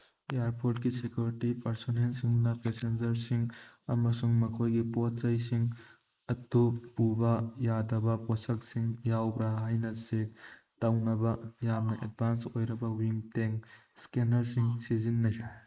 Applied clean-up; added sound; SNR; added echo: neural mask model Resemble Enhance denoiser.